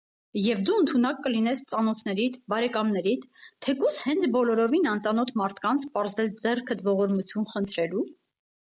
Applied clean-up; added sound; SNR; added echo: none; none; none; none.